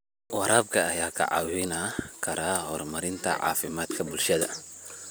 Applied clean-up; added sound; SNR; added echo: none; none; none; none.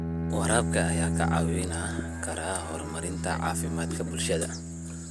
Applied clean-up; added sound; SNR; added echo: none; Bowed string instrument; -1 dB; none.